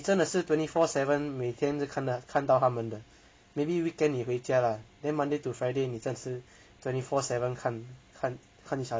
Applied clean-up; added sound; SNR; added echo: none; none; none; none.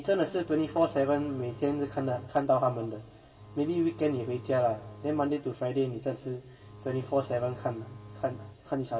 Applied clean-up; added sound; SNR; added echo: none; Bowed string instrument; 17 dB; reverberation time 2.0 s.